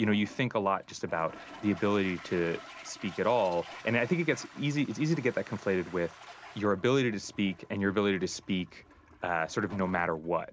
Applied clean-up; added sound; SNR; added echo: none; Toilet flush; 19 dB; none.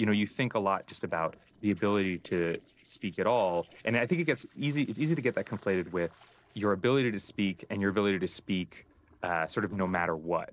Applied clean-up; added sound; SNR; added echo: neural separator model SepFormer DNS4.